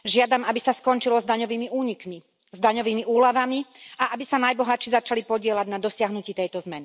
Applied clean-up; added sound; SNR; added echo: none; none; none; none.